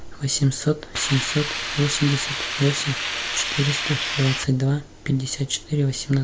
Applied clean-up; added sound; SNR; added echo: none; Hiss; 4 dB; none.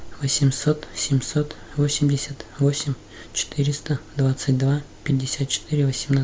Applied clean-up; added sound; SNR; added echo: none; none; none; none.